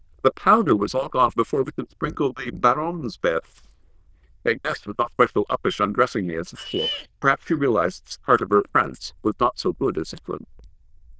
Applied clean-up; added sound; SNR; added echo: neural diffusion model UNIVERSE++.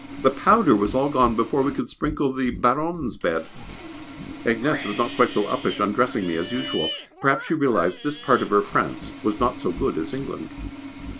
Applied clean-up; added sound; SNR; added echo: none; Sawing + Livestock, farm animals, working animals; 12 dB; none.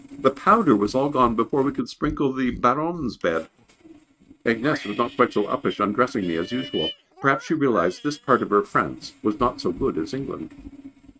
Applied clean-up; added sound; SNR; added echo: neural mask model RNNoise.